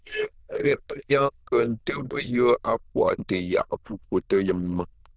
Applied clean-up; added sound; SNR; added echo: neural diffusion model UNIVERSE++.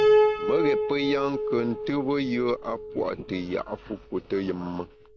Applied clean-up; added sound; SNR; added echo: none; Piano; -1 dB; none.